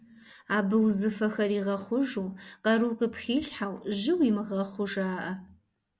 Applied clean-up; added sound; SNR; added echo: none; none; none; none.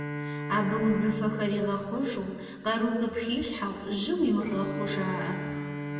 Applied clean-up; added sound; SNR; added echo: none; Bowed string instrument; 8 dB; reverberation time 2.2 s.